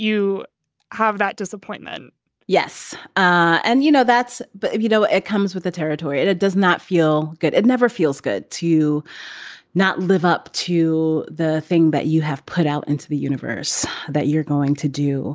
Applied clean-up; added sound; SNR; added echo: none; none; none; none.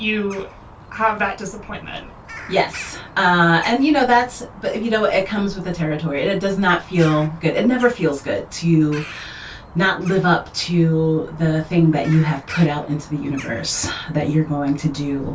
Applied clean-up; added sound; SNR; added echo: none; Bird vocalization, bird call, bird song; 18 dB; reverberation time 0.2 s.